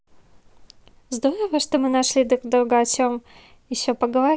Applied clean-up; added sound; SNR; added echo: none; none; none; none.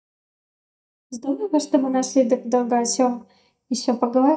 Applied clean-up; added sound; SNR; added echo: neural mask model DeepFilterNet 3.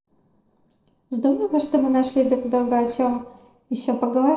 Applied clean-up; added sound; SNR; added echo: neural separator model SepFormer DNS4.